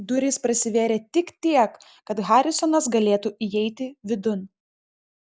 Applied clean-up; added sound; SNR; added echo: none; none; none; none.